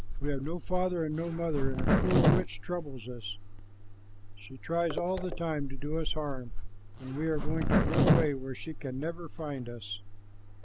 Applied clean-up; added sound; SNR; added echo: none; Zipper (clothing); -3 dB; none.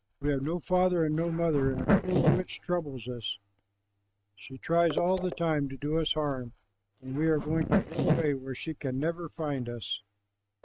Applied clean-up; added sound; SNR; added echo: neural mask model RNNoise.